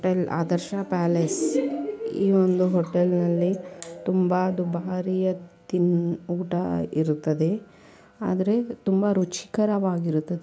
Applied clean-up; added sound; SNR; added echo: none; none; none; none.